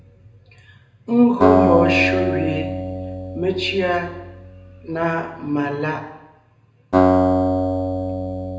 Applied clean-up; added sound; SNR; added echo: none; Acoustic guitar; -1 dB; reverberation time 0.8 s.